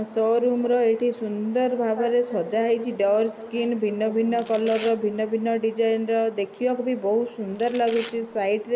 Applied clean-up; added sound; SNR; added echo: none; Domestic sounds, home sounds; 11 dB; none.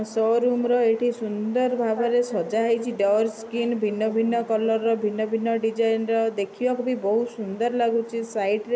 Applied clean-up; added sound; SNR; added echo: none; none; none; none.